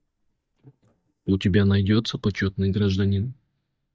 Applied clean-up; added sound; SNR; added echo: neural mask model DeepFilterNet 3.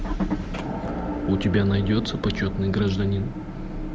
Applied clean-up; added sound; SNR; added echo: none; Motor vehicle (road) / Engine; 5 dB; none.